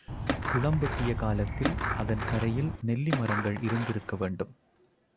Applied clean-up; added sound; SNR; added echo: none; Skateboard + Insect; 2 dB; none.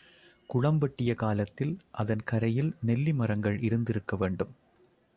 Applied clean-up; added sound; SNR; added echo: none; none; none; none.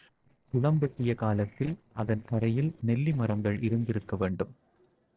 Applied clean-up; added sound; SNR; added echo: neural separator model SepFormer DNS4.